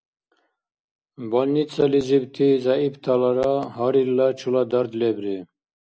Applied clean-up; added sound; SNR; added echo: none; none; none; none.